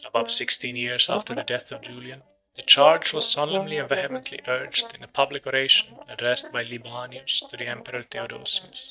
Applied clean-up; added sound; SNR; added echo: neural mask model DeepFilterNet 3.